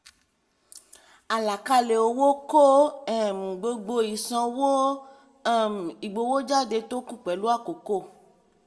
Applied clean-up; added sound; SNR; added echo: none; none; none; reverberation time 0.3 s.